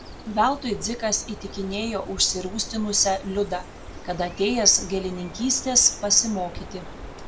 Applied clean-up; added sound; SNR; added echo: none; Bird; 13 dB; none.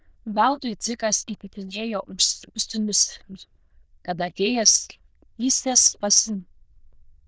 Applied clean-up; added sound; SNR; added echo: neural diffusion model UNIVERSE++.